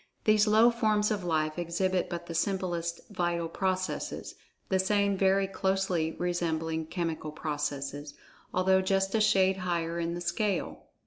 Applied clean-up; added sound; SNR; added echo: none; none; none; none.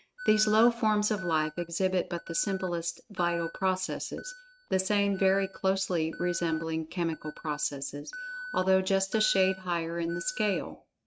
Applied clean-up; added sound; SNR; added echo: neural mask model RNNoise.